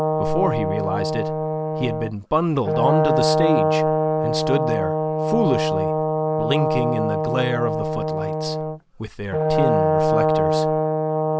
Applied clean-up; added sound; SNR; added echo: none; Brass instrument; -5 dB; none.